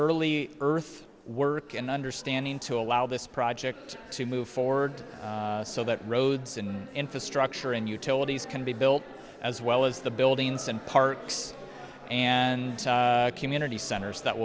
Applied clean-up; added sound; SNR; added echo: none; none; none; none.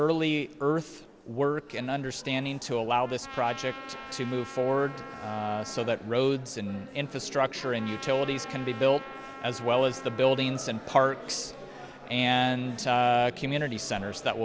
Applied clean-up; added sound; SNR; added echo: none; Trumpet; 16 dB; none.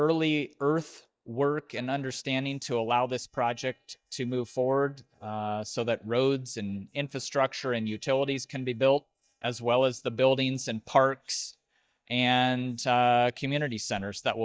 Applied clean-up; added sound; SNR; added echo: neural mask model DeepFilterNet 3.